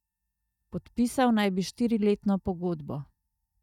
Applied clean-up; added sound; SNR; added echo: neural mask model DeepFilterNet 3.